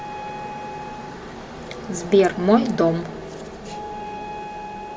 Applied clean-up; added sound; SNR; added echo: none; Wind instrument, woodwind instrument; 13 dB; none.